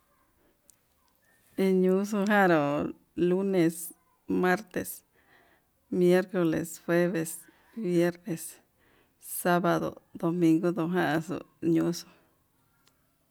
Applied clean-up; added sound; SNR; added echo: none; none; none; none.